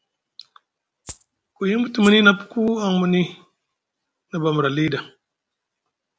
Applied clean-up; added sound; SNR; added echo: none; Rattle (instrument); 19 dB; none.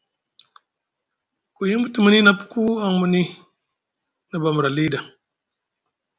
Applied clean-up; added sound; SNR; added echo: none; none; none; none.